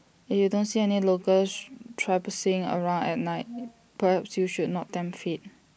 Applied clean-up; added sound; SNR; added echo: none; none; none; none.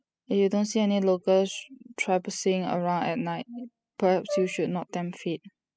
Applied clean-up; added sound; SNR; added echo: classical method spectral subtraction.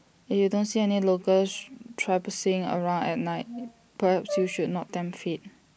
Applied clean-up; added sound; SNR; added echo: none; Brass instrument; 11 dB; none.